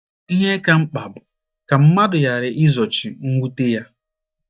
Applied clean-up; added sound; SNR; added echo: neural mask model DeepFilterNet 3.